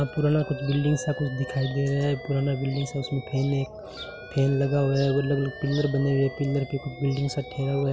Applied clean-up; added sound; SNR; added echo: none; Alarm; 18 dB; none.